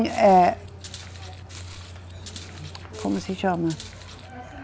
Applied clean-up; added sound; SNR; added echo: none; Walk, footsteps; 20 dB; none.